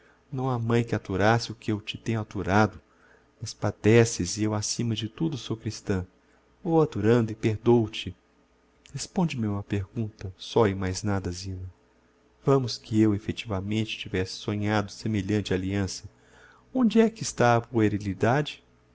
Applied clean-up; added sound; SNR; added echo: none; none; none; none.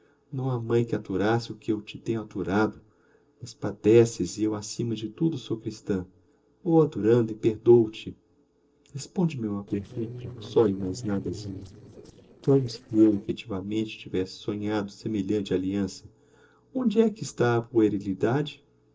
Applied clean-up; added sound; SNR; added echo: neural separator model SepFormer DNS4.